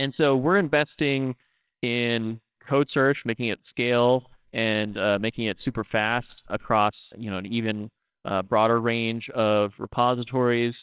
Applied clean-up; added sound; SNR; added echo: neural separator model SepFormer WHAMR!.